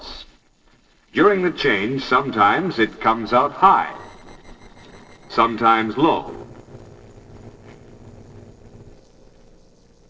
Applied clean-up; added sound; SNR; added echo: neural separator model SepFormer DNS4.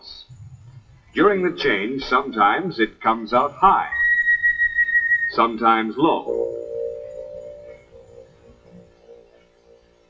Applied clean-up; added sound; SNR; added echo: classical method WPE with log-MMSE.